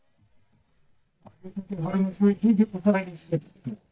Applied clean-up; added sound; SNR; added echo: neural mask model DeepFilterNet 3.